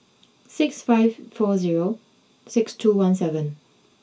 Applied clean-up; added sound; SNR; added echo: none; none; none; reverberation time 0.2 s.